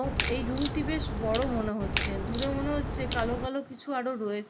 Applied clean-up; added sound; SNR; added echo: none; Crack; -3 dB; none.